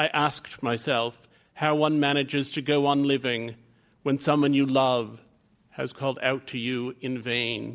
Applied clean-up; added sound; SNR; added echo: none; none; none; none.